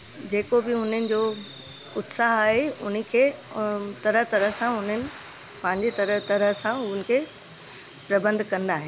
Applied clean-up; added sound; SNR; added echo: none; Thunder / Rain + Fireworks; 17 dB; none.